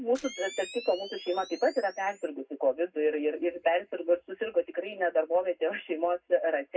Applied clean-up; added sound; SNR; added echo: none; Camera; 19 dB; reverberation time 0.3 s.